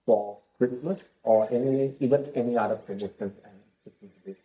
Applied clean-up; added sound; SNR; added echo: neural mask model DeepFilterNet 3.